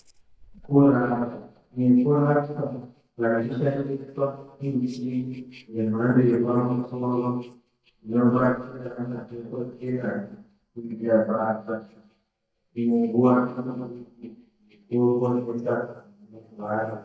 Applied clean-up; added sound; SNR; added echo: neural mask model DeepFilterNet 3.